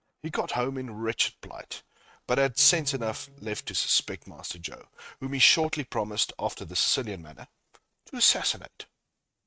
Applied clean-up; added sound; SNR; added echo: neural mask model RNNoise.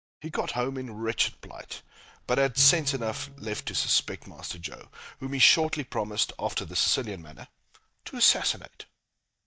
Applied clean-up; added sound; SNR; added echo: neural mask model DeepFilterNet 3.